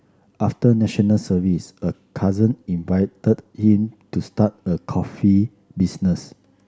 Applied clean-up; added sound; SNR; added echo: none; none; none; none.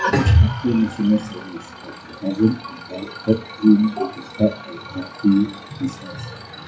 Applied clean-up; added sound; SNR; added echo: classical method WPE with log-MMSE.